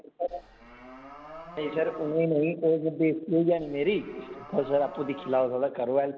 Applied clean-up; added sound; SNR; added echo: none; Livestock, farm animals, working animals; 17 dB; none.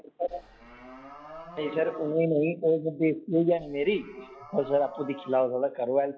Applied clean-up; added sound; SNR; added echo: classical method log-MMSE.